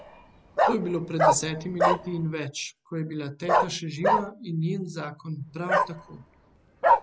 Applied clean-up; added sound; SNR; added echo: none; Bark; -5 dB; none.